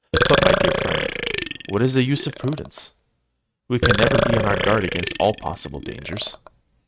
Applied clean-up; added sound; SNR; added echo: neural mask model RNNoise.